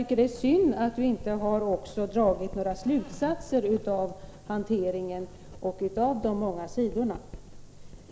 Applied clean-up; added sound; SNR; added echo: none; Writing; 16 dB; none.